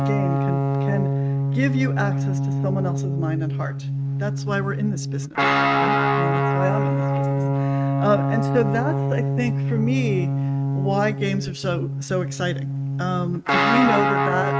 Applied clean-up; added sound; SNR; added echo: neural mask model RNNoise.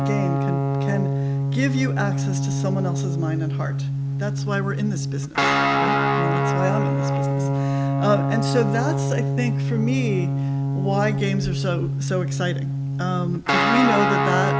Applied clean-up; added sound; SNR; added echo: none; Guitar; -5 dB; none.